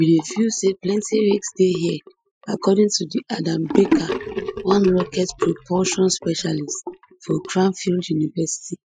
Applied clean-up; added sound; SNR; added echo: classical method Wiener filter.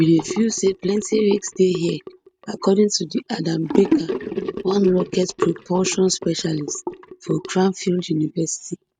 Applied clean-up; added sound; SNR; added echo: neural mask model RNNoise.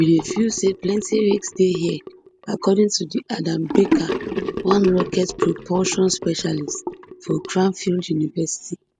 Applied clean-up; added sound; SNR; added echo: none; Sink (filling or washing) / Gurgling; 8 dB; none.